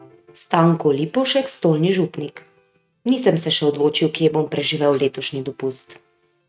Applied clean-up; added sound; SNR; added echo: neural mask model RNNoise.